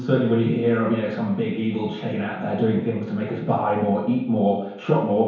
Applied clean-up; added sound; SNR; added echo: none; none; none; reverberation time 1.0 s.